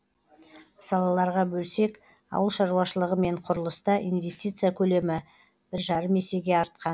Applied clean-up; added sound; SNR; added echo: none; none; none; none.